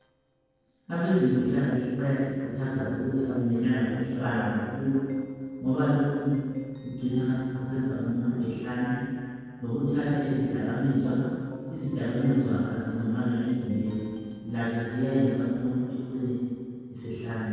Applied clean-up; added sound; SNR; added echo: neural separator model SepFormer DNS4.